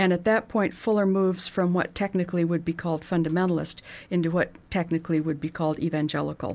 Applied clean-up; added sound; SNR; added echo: none; none; none; none.